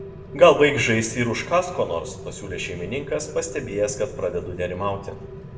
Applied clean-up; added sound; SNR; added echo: none; Rain; 13 dB; reverberation time 0.9 s.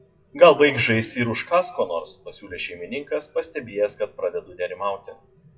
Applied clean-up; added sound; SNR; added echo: classical method WPE with log-MMSE.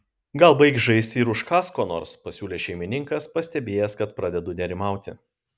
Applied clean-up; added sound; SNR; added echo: none; none; none; none.